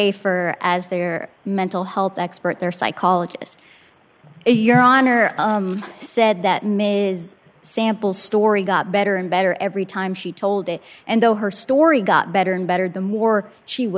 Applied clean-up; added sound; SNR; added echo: none; none; none; none.